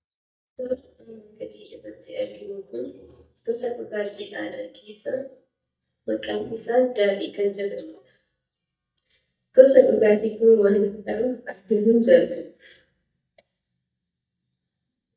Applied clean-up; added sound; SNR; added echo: neural mask model DeepFilterNet 3.